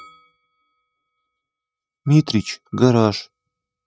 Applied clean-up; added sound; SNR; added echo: neural mask model RNNoise.